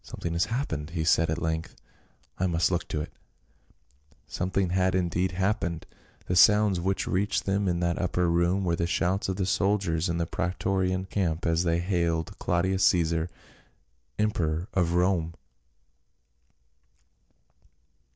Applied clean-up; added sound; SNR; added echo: none; none; none; none.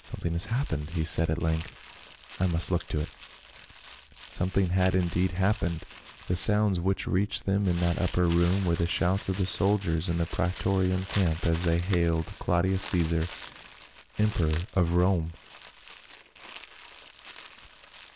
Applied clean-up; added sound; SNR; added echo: none; Crumpling, crinkling; 15 dB; none.